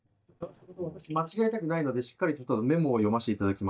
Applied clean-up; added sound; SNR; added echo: neural mask model DeepFilterNet 3.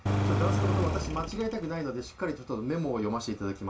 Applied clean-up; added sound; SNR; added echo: none; Engine; -3 dB; reverberation time 0.2 s.